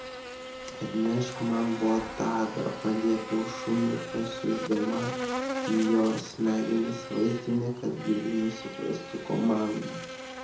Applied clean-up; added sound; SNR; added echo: none; Buzz; 8 dB; reverberation time 0.5 s.